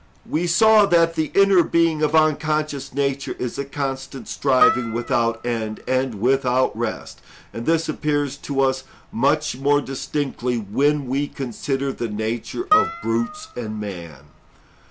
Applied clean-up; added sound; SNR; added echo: none; Harp; 5 dB; none.